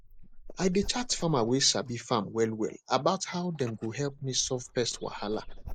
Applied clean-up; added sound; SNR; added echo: neural mask model Resemble Enhance denoiser.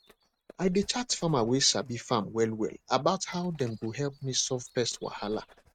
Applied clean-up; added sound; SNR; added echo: neural mask model RNNoise.